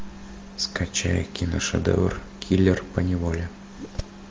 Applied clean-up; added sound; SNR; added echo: none; none; none; none.